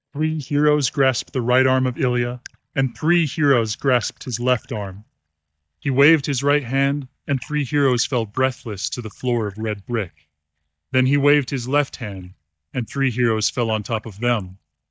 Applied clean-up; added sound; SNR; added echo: neural mask model DeepFilterNet 3.